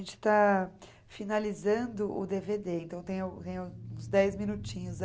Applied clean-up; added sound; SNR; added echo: none; none; none; none.